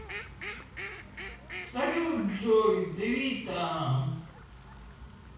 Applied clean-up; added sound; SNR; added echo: none; Fowl; 14 dB; reverberation time 0.6 s.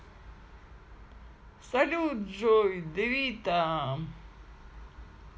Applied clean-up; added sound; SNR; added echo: none; none; none; none.